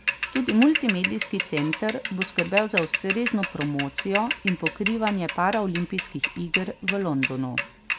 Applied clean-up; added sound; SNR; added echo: none; Mechanisms / Bicycle; -1 dB; none.